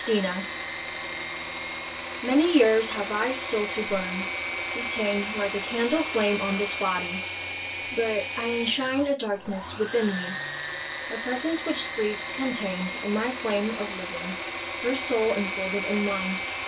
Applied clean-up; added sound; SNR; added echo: none; Engine / Mechanisms; 4 dB; reverberation time 0.2 s.